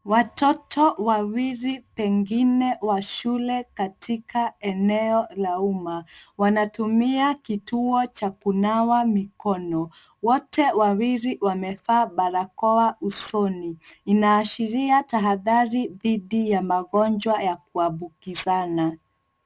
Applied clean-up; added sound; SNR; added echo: none; none; none; none.